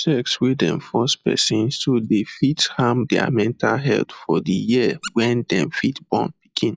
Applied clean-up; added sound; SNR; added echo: classical method log-MMSE.